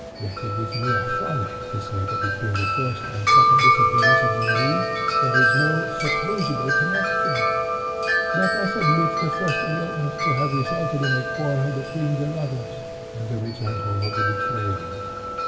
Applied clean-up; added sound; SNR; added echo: none; Wind chime; -4 dB; reverberation time 2.2 s.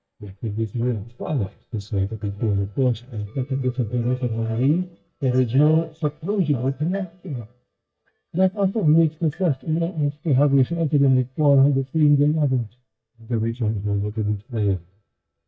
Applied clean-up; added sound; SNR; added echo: neural mask model DeepFilterNet 3.